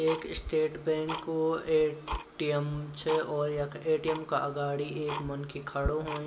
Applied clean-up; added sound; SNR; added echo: none; Tick-tock; 10 dB; reverberation time 1.3 s.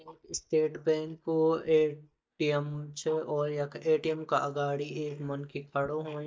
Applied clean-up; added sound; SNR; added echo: neural mask model DeepFilterNet 3.